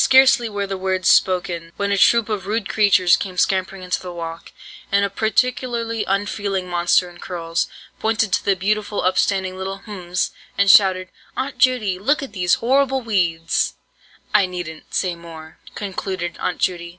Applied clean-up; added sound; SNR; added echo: none; none; none; none.